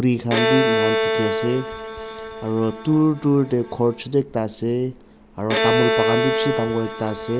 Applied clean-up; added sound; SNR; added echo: none; Bowed string instrument; 2 dB; none.